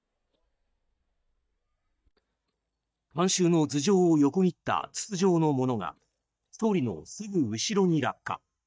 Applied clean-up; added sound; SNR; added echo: neural mask model DeepFilterNet 3.